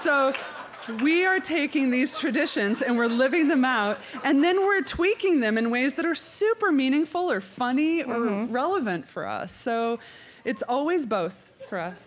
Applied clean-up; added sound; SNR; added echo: none; none; none; none.